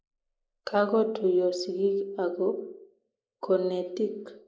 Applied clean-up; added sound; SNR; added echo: neural mask model Resemble Enhance denoiser.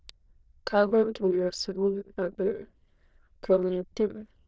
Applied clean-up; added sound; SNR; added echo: neural diffusion model UNIVERSE++.